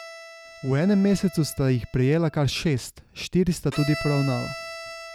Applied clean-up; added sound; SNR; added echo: none; Bowed string instrument; 15 dB; none.